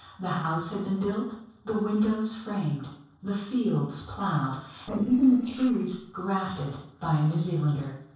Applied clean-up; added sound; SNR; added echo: neural separator model SepFormer DNS4.